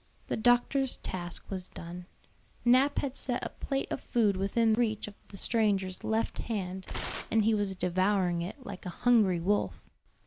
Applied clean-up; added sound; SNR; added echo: none; Tearing; 10 dB; none.